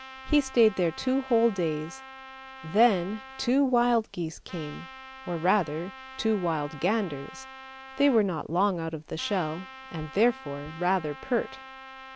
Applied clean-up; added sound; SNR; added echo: none; Trumpet; 17 dB; none.